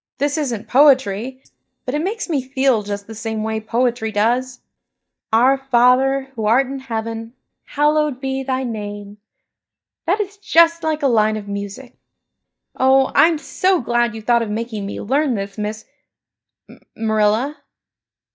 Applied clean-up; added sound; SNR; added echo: neural mask model DeepFilterNet 3.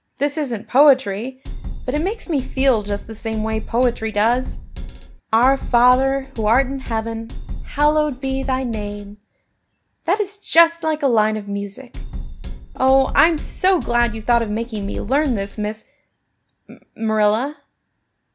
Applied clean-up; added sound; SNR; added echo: none; Drum kit; 7 dB; none.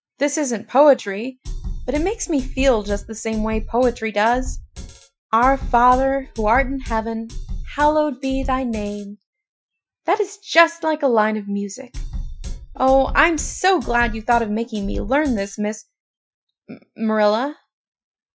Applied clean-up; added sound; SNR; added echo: classical method Wiener filter.